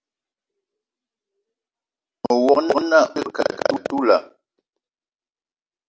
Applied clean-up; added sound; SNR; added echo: none; none; none; none.